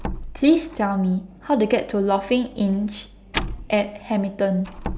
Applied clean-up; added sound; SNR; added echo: none; Slam; 12 dB; none.